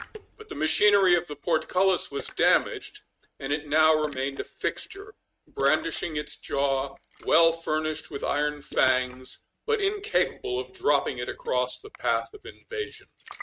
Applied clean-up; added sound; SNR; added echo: neural mask model RNNoise.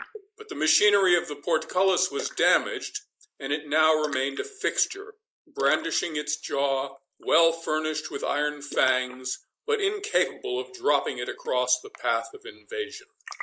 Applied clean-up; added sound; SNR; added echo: neural mask model Resemble Enhance denoiser.